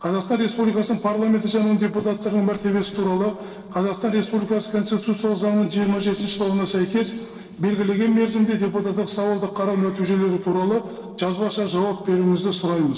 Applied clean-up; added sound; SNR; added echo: neural separator model SepFormer DNS4.